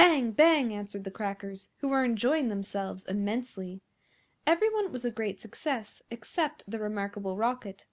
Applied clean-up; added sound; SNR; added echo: none; none; none; none.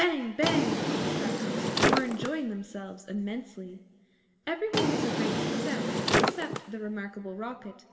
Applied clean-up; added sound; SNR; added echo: none; Drawer open or close; -4 dB; reverberation time 1.4 s.